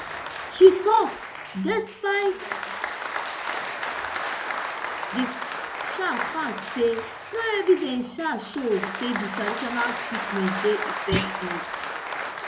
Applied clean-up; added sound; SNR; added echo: none; Applause + Thump, thud; 5 dB; none.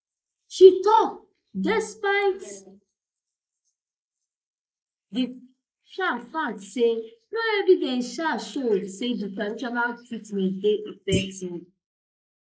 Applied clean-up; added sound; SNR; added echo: neural mask model Resemble Enhance denoiser.